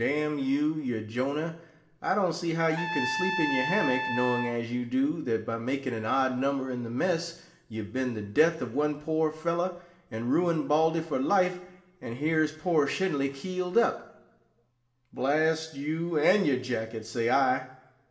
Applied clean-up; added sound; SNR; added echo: none; Trumpet; 4 dB; reverberation time 0.7 s.